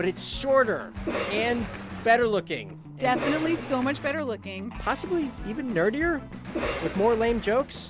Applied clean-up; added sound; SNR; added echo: none; Cough; 7 dB; none.